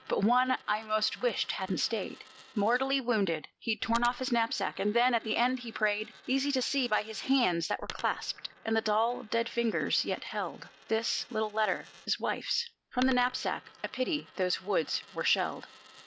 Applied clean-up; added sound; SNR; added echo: none; Coin (dropping); 19 dB; none.